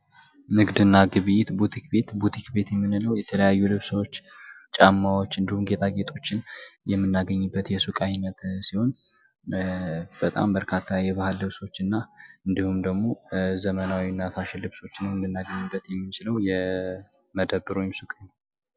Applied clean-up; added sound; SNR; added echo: none; none; none; none.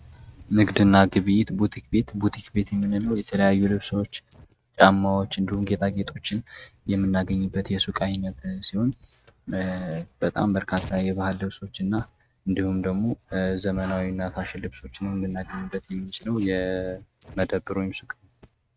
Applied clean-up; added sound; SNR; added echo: neural mask model RNNoise.